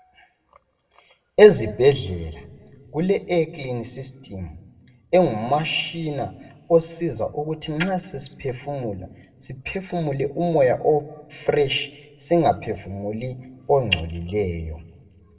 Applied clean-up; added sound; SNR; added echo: none; none; none; reverberation time 1.3 s.